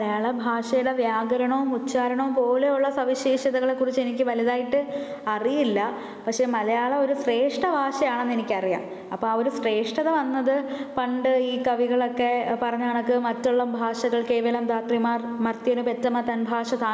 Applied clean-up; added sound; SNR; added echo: none; none; none; none.